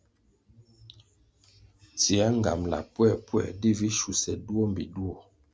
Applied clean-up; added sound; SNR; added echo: none; none; none; none.